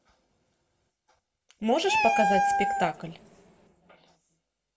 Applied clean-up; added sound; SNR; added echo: none; Meow; -3 dB; reverberation time 2.0 s.